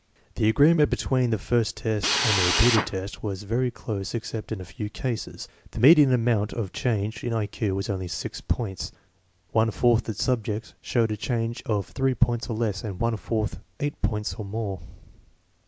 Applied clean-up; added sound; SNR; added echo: none; Drill; 2 dB; none.